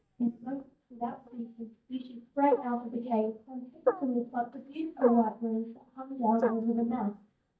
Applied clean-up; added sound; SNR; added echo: neural mask model DeepFilterNet 3.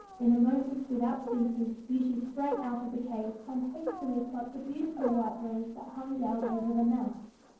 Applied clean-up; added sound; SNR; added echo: neural separator model SepFormer DNS4.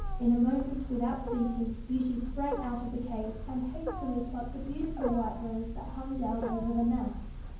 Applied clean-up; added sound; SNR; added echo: none; Wild animals; 5 dB; reverberation time 0.9 s.